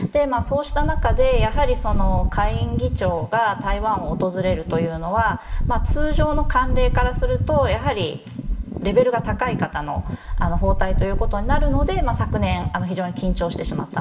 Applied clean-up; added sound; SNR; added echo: none; Wind; -1 dB; reverberation time 0.7 s.